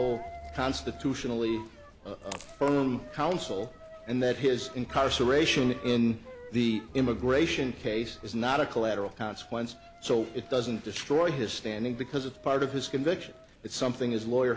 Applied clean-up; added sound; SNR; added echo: none; Coin (dropping) + Drum; 17 dB; none.